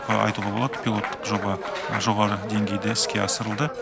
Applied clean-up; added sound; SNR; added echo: none; Applause; 6 dB; none.